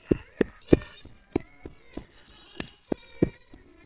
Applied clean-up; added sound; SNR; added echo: neural separator model SepFormer WHAMR!.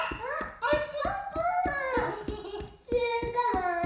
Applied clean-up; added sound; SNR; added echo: none; Run; 10 dB; reverberation time 0.6 s.